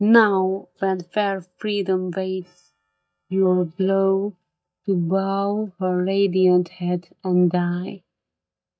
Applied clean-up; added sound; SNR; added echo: neural mask model DeepFilterNet 3.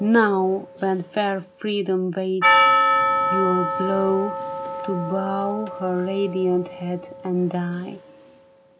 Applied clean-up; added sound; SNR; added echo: none; Percussion; 1 dB; none.